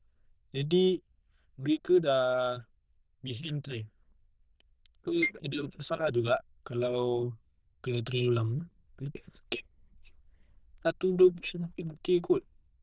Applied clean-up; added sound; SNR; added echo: neural diffusion model UNIVERSE++.